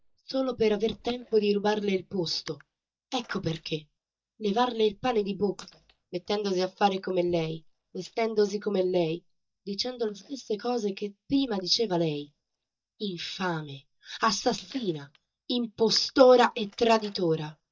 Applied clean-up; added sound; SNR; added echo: neural mask model DeepFilterNet 3.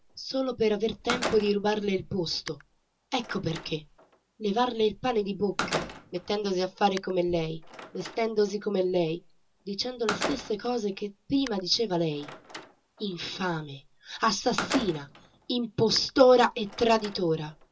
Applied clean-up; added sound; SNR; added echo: none; Slam; 12 dB; reverberation time 0.2 s.